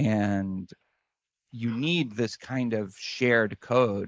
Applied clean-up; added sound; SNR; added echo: neural mask model Resemble Enhance denoiser.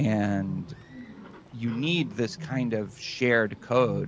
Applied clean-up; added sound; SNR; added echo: none; Bird; 12 dB; none.